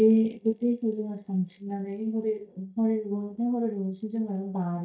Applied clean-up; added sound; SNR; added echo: neural mask model DeepFilterNet 3.